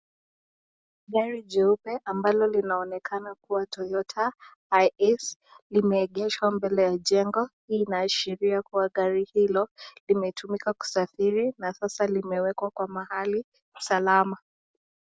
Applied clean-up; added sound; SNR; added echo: none; none; none; none.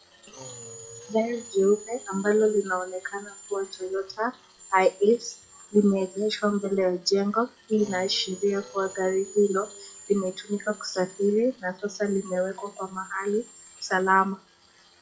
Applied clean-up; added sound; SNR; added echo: classical method WPE with log-MMSE.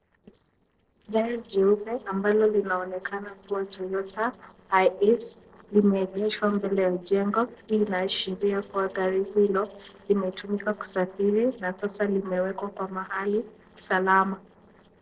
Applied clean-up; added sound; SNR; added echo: neural separator model SepFormer DNS4.